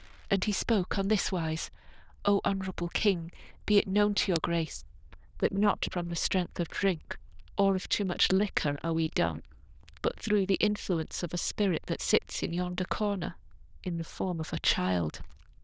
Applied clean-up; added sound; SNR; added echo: neural diffusion model UNIVERSE++.